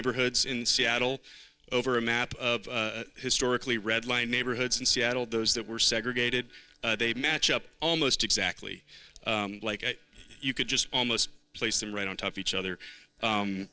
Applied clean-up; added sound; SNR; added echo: neural separator model SepFormer DNS4.